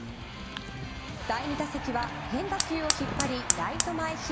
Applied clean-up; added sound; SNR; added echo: none; Fire; 3 dB; none.